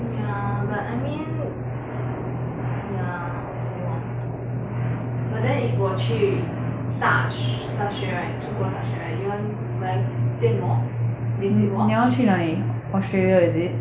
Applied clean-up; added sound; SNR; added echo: none; none; none; none.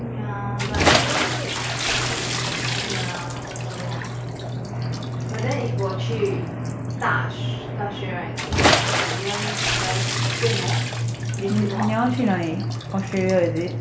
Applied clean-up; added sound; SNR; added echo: none; Bathtub (filling or washing) / Splash, splatter; 2 dB; none.